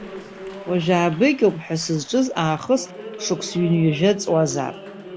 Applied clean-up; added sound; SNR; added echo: none; Applause; 15 dB; none.